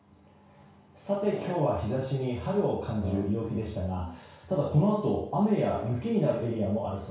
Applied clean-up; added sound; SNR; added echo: none; Wind instrument, woodwind instrument; 13 dB; reverberation time 0.6 s.